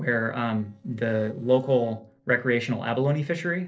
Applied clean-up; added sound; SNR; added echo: neural separator model SepFormer DNS4.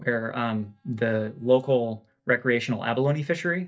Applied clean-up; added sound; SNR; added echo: neural mask model DeepFilterNet 3.